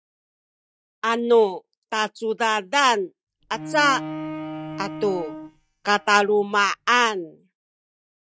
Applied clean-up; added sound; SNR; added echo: neural mask model DeepFilterNet 3.